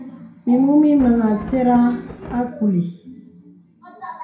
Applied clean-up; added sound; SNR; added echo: none; Thunder; 16 dB; reverberation time 0.5 s.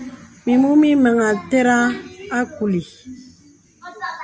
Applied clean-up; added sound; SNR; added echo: none; none; none; none.